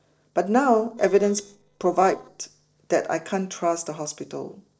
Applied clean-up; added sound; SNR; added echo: neural separator model SepFormer DNS4.